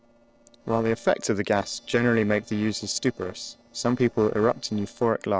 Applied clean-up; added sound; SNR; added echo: neural separator model SepFormer DNS4.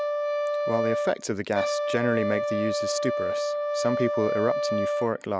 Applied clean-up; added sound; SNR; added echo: none; Brass instrument; -1 dB; none.